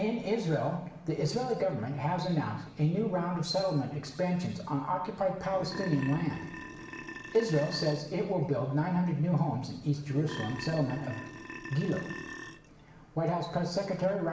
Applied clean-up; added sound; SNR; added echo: none; Burping, eructation; 12 dB; reverberation time 0.9 s.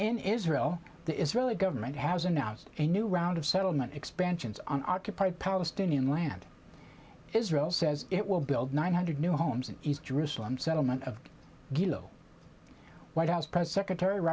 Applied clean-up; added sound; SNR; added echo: none; none; none; none.